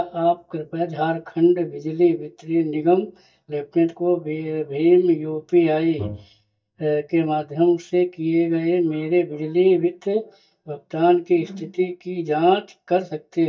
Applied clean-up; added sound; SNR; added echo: neural mask model DeepFilterNet 3.